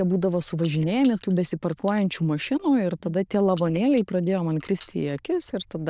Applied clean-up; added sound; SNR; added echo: neural diffusion model UNIVERSE++.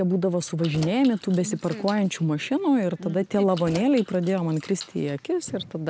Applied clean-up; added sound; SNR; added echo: none; Keys jangling; 19 dB; none.